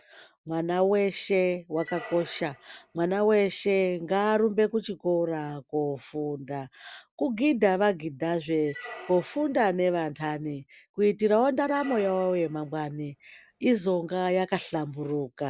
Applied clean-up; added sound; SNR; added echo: none; Squeak; 19 dB; none.